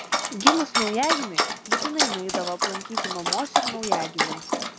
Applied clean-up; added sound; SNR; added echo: none; Dog; -5 dB; none.